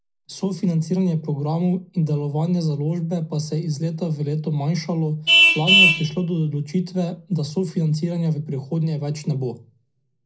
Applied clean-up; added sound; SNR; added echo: none; Vehicle horn, car horn, honking; 2 dB; reverberation time 0.4 s.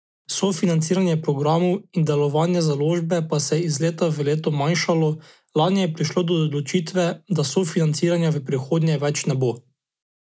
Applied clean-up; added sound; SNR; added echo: none; none; none; none.